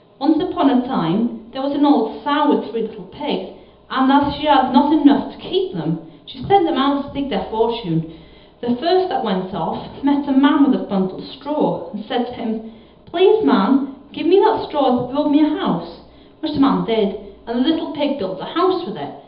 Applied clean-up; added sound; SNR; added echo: none; none; none; reverberation time 0.8 s.